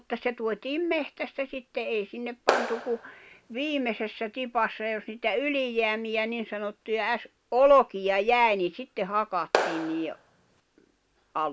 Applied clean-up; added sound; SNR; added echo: none; Clapping; 2 dB; none.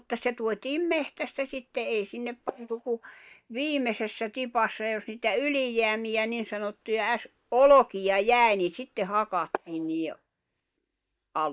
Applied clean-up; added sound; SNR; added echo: neural mask model DeepFilterNet 3.